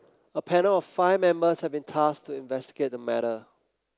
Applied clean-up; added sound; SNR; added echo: none; none; none; none.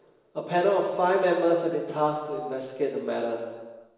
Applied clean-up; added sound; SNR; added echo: none; none; none; reverberation time 1.2 s.